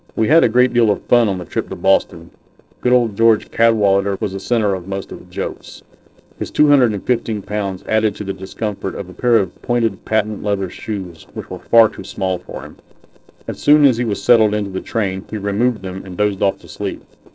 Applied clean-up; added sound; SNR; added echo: neural separator model SepFormer DNS4.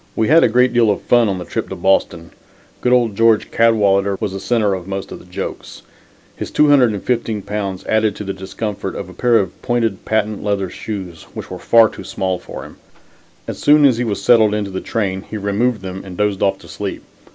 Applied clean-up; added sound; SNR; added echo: none; none; none; none.